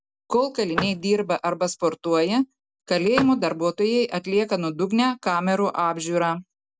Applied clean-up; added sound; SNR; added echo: none; Vehicle; 10 dB; none.